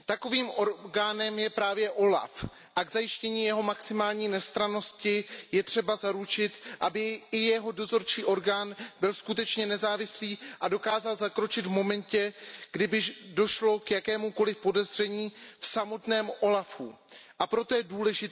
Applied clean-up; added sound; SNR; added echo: none; none; none; none.